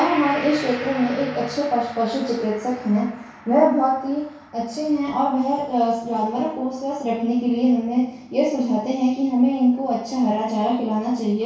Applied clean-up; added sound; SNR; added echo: none; Gong; 19 dB; reverberation time 0.6 s.